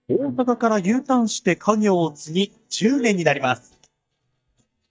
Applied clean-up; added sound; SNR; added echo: neural mask model DeepFilterNet 3.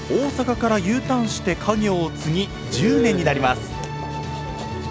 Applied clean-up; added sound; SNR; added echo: none; none; none; none.